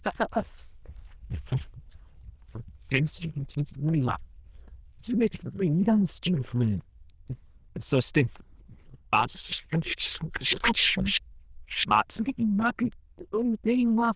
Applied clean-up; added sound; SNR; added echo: neural diffusion model UNIVERSE++.